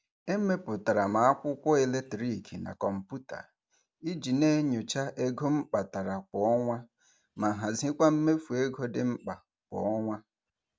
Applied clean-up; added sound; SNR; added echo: none; none; none; none.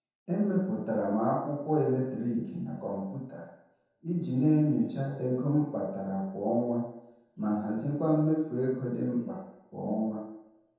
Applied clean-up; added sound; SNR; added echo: none; none; none; reverberation time 0.9 s.